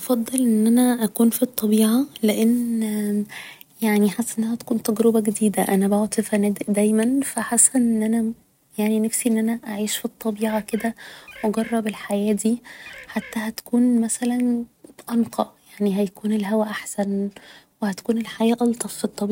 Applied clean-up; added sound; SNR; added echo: none; Bird; 20 dB; none.